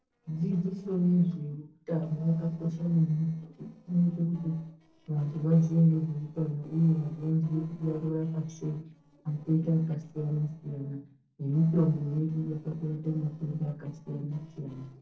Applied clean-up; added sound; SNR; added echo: neural separator model SepFormer DNS4.